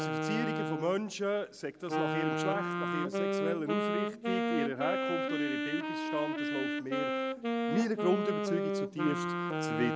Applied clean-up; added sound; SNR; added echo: none; Wind instrument, woodwind instrument; -2 dB; none.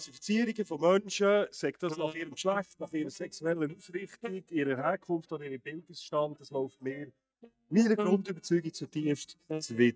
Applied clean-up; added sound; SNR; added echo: neural mask model DeepFilterNet 3.